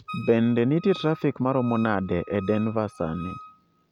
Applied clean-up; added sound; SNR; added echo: none; Wind instrument, woodwind instrument; 19 dB; none.